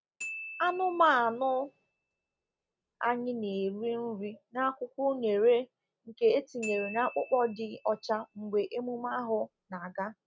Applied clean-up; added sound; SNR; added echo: none; Glockenspiel; 16 dB; none.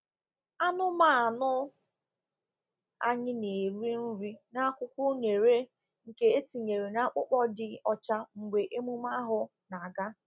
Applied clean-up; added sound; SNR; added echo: none; none; none; none.